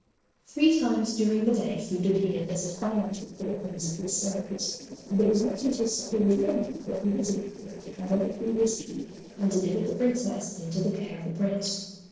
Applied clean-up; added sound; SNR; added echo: neural separator model SepFormer DNS4.